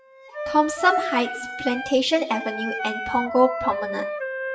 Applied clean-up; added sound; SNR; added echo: classical method WPE with log-MMSE.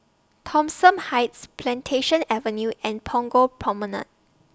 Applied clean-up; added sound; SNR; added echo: none; none; none; none.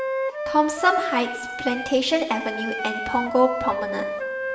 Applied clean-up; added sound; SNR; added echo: none; Wind instrument, woodwind instrument; 5 dB; reverberation time 2.9 s.